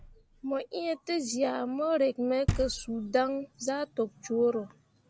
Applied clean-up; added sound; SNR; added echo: none; Knock; 11 dB; none.